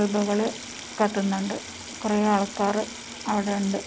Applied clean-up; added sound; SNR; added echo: none; Sink (filling or washing) / Water tap, faucet; 14 dB; none.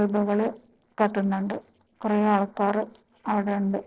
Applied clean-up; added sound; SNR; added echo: neural separator model SepFormer DNS4.